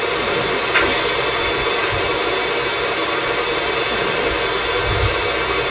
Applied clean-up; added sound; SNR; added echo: none; Cough; 14 dB; reverberation time 0.1 s.